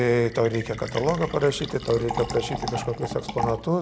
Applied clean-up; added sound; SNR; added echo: none; Fill (with liquid); 9 dB; none.